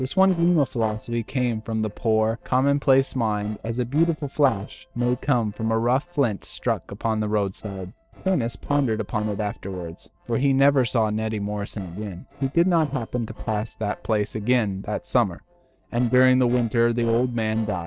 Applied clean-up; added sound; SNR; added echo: neural separator model SepFormer DNS4.